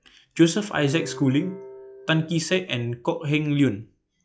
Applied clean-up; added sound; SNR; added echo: classical method log-MMSE.